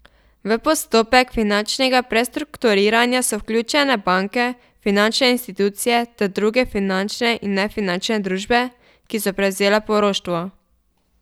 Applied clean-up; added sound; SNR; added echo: none; none; none; none.